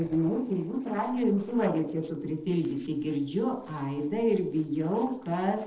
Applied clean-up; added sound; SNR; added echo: neural separator model SepFormer DNS4.